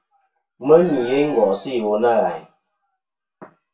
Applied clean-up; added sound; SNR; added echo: none; Cheering; 18 dB; reverberation time 0.2 s.